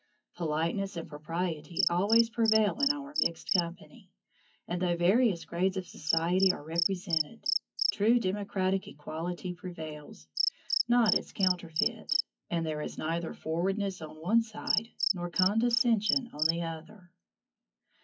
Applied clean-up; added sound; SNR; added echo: classical method WPE with log-MMSE.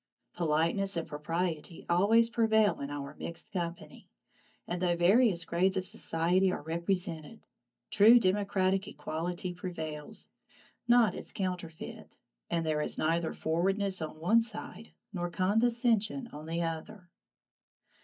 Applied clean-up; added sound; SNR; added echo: neural mask model DeepFilterNet 3.